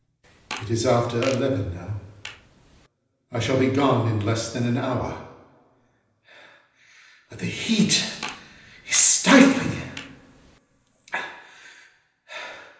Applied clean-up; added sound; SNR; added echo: none; Fart; 15 dB; reverberation time 0.9 s.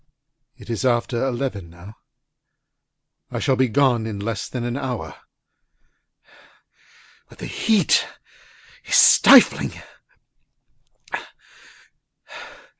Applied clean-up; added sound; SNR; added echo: none; none; none; none.